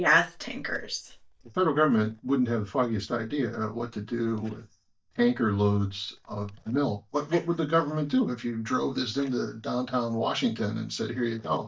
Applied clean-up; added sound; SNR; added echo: neural mask model DeepFilterNet 3.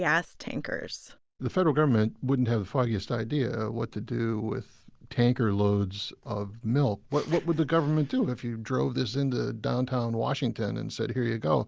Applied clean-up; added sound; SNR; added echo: none; none; none; none.